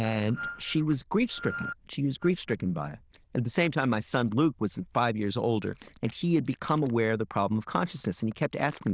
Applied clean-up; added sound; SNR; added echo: neural diffusion model UNIVERSE++.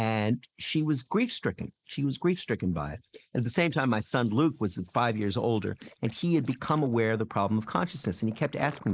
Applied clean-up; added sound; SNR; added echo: neural mask model Resemble Enhance denoiser.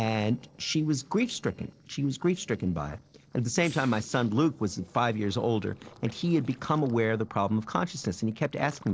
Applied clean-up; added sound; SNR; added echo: neural separator model SepFormer DNS4.